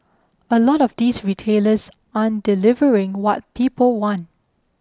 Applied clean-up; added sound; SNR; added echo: none; none; none; none.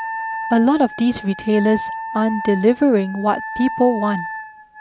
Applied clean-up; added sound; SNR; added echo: none; Wind instrument, woodwind instrument; 10 dB; none.